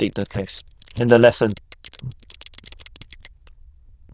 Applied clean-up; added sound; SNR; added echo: neural diffusion model UNIVERSE++.